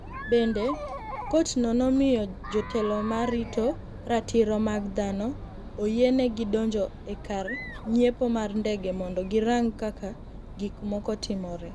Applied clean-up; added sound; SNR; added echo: none; Chatter; 11 dB; none.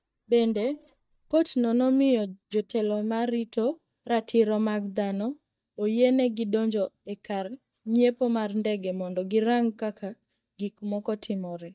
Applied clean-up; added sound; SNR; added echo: neural mask model DeepFilterNet 3.